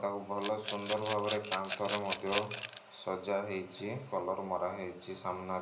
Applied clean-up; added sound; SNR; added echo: none; Rattle / Glass; -3 dB; reverberation time 0.5 s.